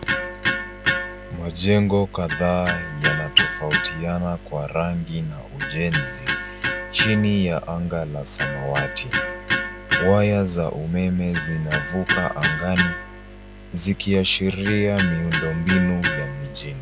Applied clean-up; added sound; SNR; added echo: none; Electric guitar; 4 dB; none.